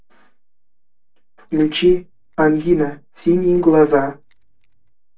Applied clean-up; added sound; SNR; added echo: neural separator model SepFormer DNS4.